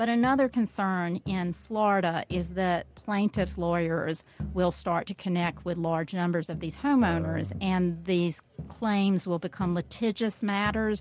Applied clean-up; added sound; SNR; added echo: none; Crowd; 16 dB; none.